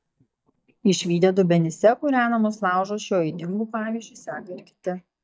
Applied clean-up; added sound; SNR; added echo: neural mask model DeepFilterNet 3.